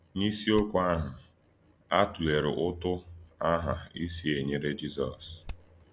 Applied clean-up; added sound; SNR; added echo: none; Hammer; 11 dB; none.